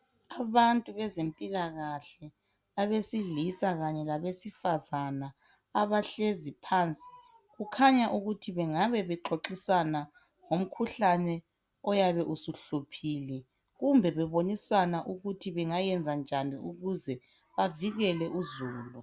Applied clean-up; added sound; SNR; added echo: none; none; none; none.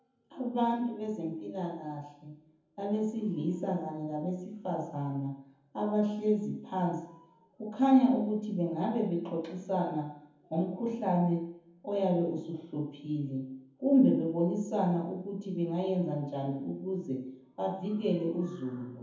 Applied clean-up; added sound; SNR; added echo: none; none; none; reverberation time 0.7 s.